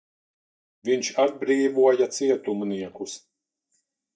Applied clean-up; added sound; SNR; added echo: neural mask model DeepFilterNet 3.